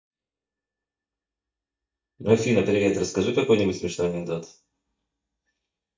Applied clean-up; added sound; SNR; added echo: neural mask model DeepFilterNet 3.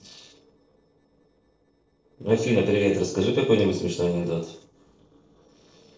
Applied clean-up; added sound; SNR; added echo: neural separator model SepFormer DNS4.